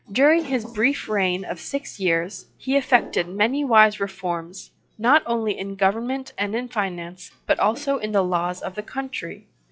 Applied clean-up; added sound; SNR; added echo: classical method log-MMSE.